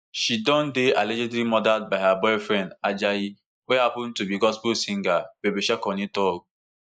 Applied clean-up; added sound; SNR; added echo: neural mask model Resemble Enhance denoiser.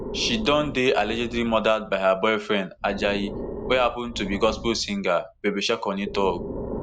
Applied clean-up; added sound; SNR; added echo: none; Breathing; 11 dB; none.